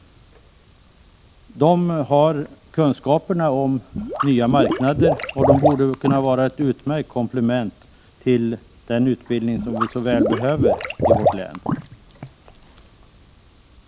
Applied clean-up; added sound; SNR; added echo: none; Liquid; 2 dB; none.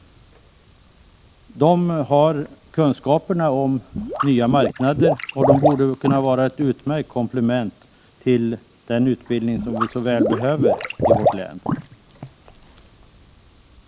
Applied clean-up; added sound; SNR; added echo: neural mask model Resemble Enhance denoiser.